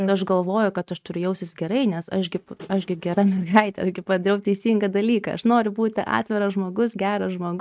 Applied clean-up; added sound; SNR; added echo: neural mask model RNNoise.